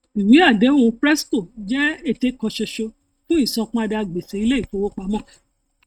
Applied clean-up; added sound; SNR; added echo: neural mask model RNNoise.